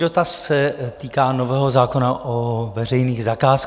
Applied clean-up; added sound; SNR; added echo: none; none; none; none.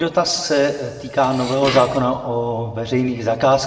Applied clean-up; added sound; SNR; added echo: none; Dishes, pots, and pans; 13 dB; reverberation time 1.6 s.